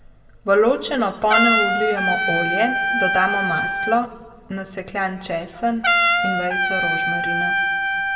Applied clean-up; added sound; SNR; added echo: none; Trumpet; -1 dB; reverberation time 1.5 s.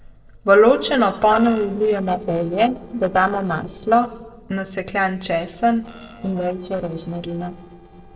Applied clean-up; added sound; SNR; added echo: neural separator model SepFormer DNS4.